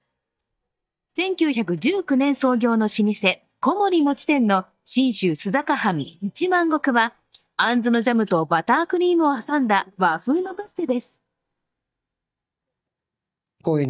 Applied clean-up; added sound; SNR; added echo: neural mask model DeepFilterNet 3.